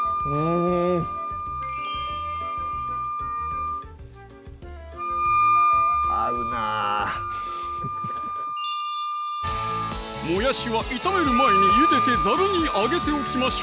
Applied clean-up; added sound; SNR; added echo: none; Wind instrument, woodwind instrument; -2 dB; none.